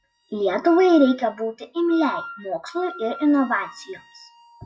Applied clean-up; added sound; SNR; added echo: classical method WPE with log-MMSE.